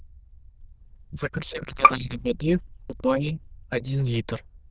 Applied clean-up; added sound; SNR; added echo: neural diffusion model UNIVERSE++.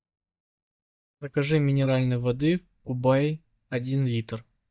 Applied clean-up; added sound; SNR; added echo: neural mask model DeepFilterNet 3.